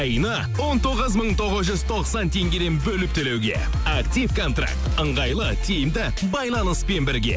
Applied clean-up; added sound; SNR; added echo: none; none; none; none.